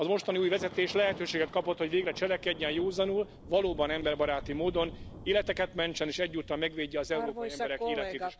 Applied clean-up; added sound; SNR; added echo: none; Thunder; 16 dB; none.